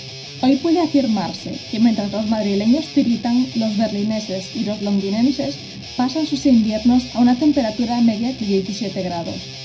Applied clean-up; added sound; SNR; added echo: none; Guitar; 15 dB; reverberation time 0.5 s.